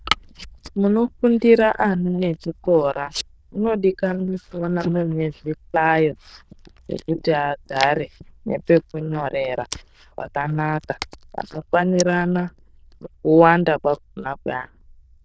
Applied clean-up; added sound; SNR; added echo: neural diffusion model UNIVERSE++.